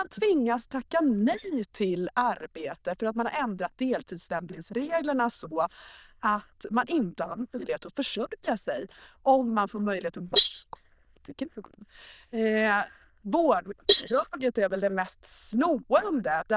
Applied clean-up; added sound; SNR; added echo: neural diffusion model UNIVERSE++.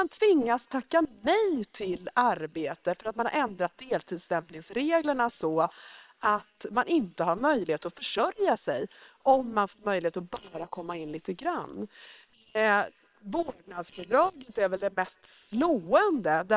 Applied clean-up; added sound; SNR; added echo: neural separator model SepFormer WHAM!.